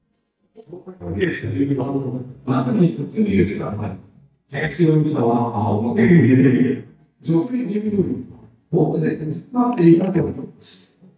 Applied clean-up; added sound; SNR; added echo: neural mask model DeepFilterNet 3.